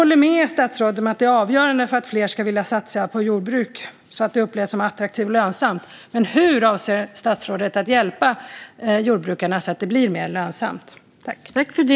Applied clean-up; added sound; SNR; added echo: none; none; none; none.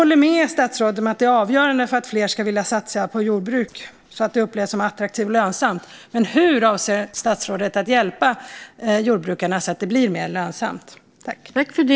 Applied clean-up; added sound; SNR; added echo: neural separator model SepFormer DNS4.